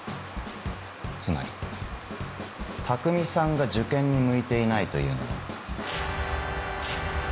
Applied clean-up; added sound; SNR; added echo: none; Cricket; -1 dB; none.